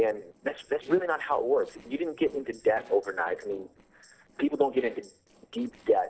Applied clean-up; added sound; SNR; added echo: neural separator model SepFormer DNS4.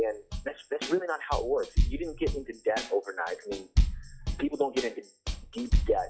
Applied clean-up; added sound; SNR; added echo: classical method log-MMSE.